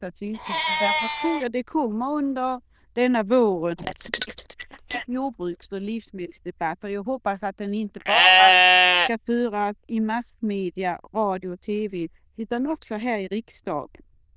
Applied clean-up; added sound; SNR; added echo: neural diffusion model UNIVERSE++.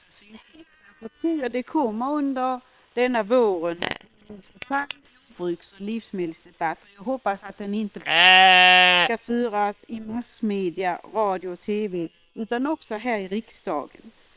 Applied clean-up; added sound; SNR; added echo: neural separator model SepFormer WHAM!.